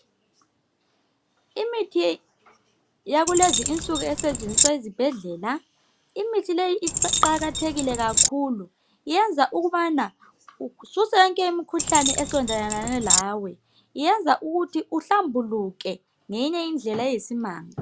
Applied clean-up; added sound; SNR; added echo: none; Keys jangling; -2 dB; none.